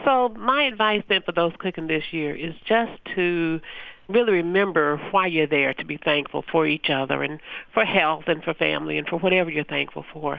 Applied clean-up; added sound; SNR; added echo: none; none; none; none.